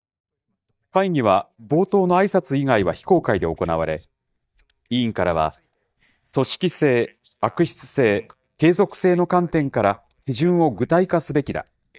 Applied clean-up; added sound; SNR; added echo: neural mask model DeepFilterNet 3.